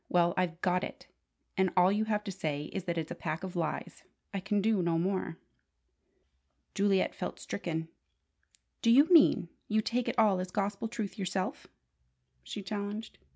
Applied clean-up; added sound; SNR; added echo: none; none; none; none.